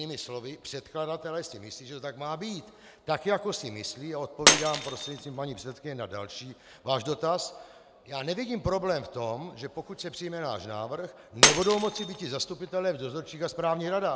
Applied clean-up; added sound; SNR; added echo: none; Shatter; 1 dB; none.